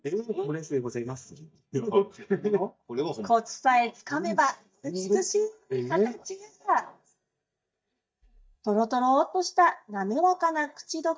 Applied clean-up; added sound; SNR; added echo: neural mask model DeepFilterNet 3.